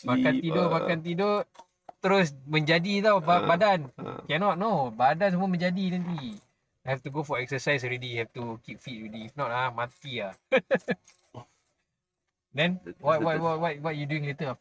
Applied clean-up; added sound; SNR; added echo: neural mask model RNNoise.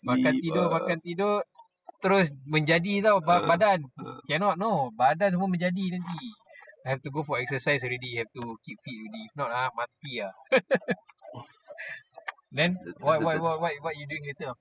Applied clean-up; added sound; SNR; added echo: classical method spectral subtraction.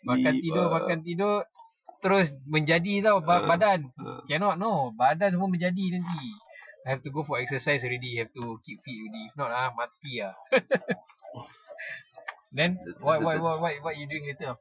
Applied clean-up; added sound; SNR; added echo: classical method Wiener filter.